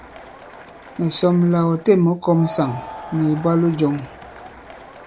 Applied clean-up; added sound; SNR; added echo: none; Crowd; 17 dB; none.